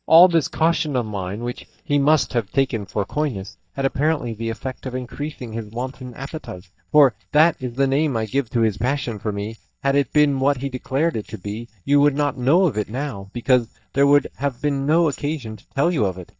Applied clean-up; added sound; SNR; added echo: neural mask model DeepFilterNet 3.